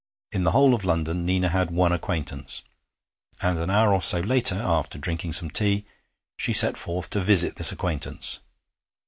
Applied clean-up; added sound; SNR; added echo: none; none; none; none.